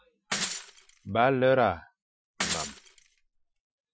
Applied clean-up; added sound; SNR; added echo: classical method Wiener filter.